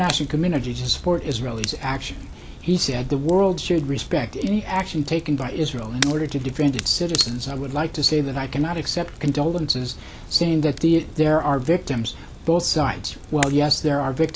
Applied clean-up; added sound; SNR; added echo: none; Crackle; 15 dB; none.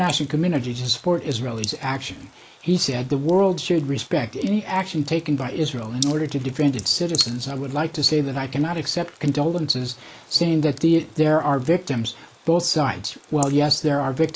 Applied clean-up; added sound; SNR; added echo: neural mask model Resemble Enhance denoiser.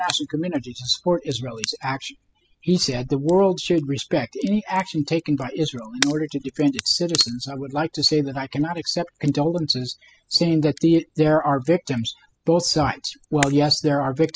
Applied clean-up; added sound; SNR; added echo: classical method spectral subtraction.